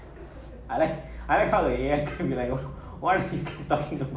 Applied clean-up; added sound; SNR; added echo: none; none; none; none.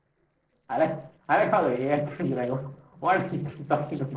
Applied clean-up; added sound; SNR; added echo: neural separator model SepFormer DNS4.